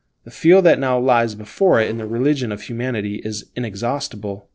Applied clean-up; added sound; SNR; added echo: neural separator model SepFormer DNS4.